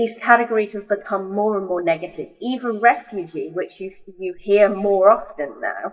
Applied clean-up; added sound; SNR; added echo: neural mask model DeepFilterNet 3.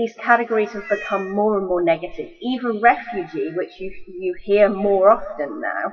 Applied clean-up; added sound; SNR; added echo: classical method WPE with log-MMSE.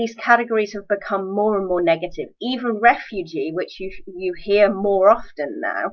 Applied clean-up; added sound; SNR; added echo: none; none; none; none.